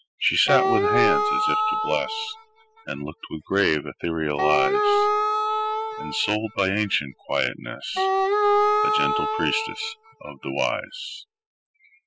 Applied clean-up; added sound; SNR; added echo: classical method spectral subtraction.